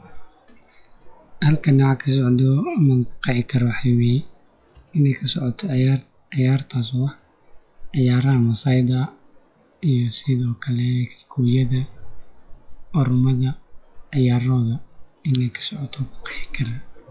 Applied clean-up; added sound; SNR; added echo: classical method log-MMSE.